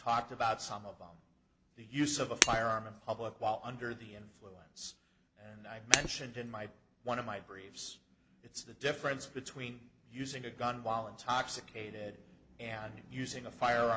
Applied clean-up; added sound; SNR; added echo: none; Shatter; -2 dB; none.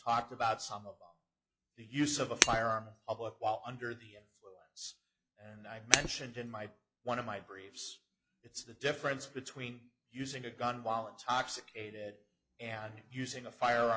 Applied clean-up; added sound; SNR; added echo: classical method log-MMSE.